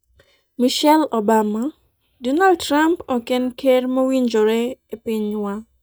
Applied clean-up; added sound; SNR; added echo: neural mask model DeepFilterNet 3.